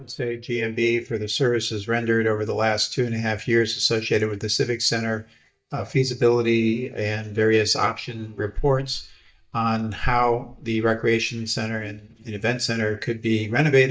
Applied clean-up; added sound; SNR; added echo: neural mask model DeepFilterNet 3.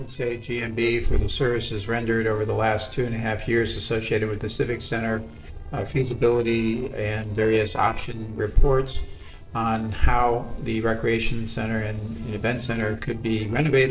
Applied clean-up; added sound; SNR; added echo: neural separator model SepFormer DNS4.